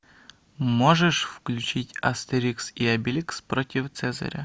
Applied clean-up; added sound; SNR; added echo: none; none; none; none.